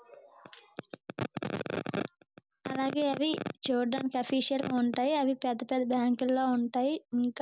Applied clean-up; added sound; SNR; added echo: none; none; none; none.